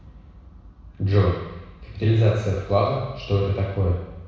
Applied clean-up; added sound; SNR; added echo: none; none; none; reverberation time 1.1 s.